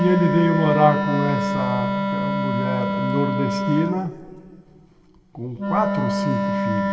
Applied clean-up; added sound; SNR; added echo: none; Wind instrument, woodwind instrument; 0 dB; reverberation time 2.2 s.